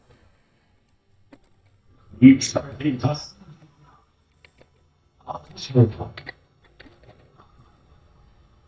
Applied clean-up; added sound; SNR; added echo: neural mask model DeepFilterNet 3.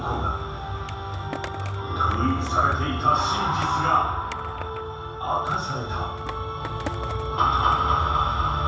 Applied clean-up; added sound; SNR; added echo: none; Skateboard; 19 dB; reverberation time 0.7 s.